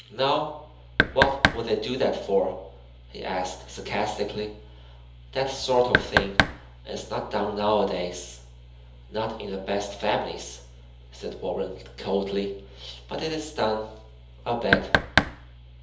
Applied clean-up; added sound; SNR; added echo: none; Knock; -4 dB; reverberation time 0.7 s.